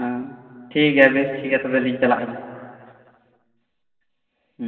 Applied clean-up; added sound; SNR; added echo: none; none; none; reverberation time 2.1 s.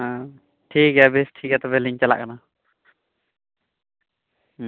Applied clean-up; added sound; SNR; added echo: none; none; none; none.